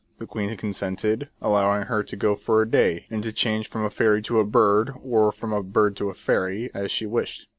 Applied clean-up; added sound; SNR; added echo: none; none; none; none.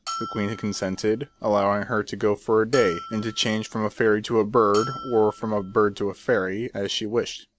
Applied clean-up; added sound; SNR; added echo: none; Bell; 15 dB; none.